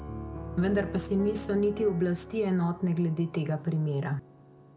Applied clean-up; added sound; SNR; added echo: none; Piano; 13 dB; none.